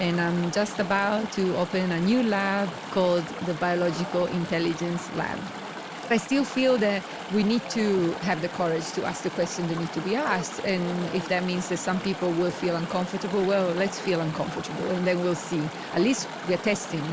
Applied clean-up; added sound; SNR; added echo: none; Chatter / Stream; 10 dB; none.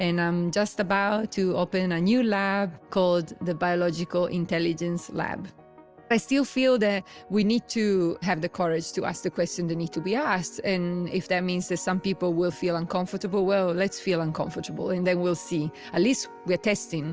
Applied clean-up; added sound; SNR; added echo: none; none; none; none.